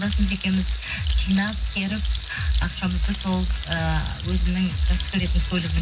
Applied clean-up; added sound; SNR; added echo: none; Frying (food); 16 dB; reverberation time 0.4 s.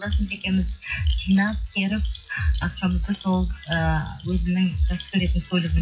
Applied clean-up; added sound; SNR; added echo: classical method WPE with log-MMSE.